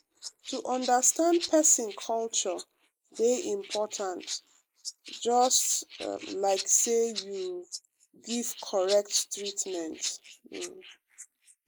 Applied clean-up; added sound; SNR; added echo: neural mask model Resemble Enhance denoiser.